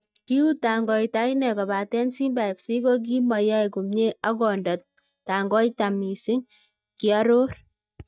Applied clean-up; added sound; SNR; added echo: neural mask model DeepFilterNet 3.